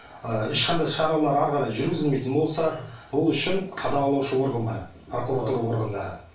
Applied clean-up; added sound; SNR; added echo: none; none; none; reverberation time 0.3 s.